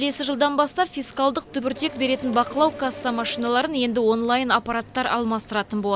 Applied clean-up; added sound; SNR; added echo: none; none; none; none.